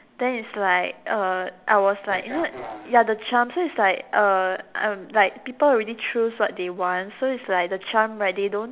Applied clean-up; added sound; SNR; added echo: none; none; none; none.